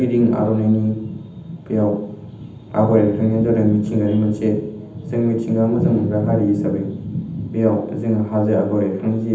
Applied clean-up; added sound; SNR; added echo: none; none; none; reverberation time 0.8 s.